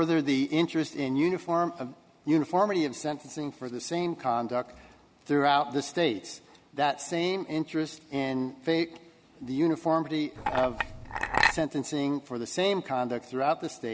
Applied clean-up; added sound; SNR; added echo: none; Chink, clink; 0 dB; none.